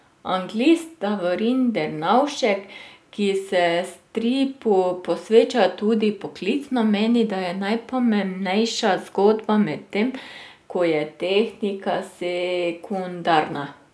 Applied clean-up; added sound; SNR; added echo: none; none; none; none.